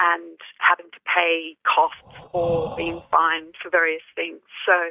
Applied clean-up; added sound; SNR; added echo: neural mask model RNNoise.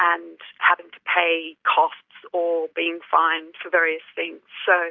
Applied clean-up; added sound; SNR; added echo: none; none; none; none.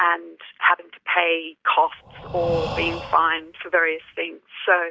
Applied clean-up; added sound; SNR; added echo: none; Breathing; 11 dB; none.